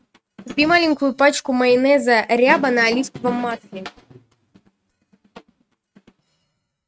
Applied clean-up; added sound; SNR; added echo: neural mask model RNNoise.